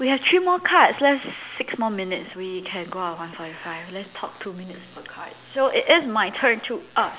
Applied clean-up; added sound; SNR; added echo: none; none; none; none.